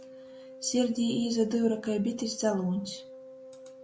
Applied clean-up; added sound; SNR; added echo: none; Wind instrument, woodwind instrument; 17 dB; none.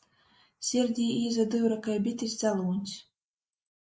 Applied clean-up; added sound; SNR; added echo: neural mask model Resemble Enhance denoiser.